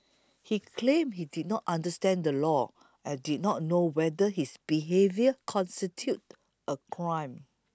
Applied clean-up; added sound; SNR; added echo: none; none; none; none.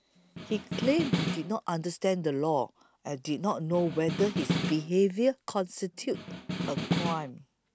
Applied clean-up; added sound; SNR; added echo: none; Snare drum; 3 dB; none.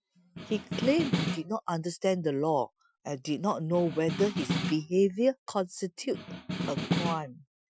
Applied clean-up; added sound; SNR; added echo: classical method Wiener filter.